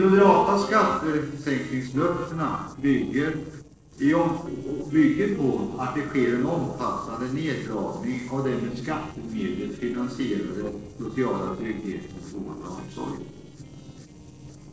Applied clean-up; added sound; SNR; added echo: neural separator model SepFormer DNS4.